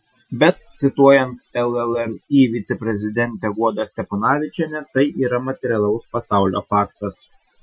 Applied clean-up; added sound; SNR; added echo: classical method Wiener filter.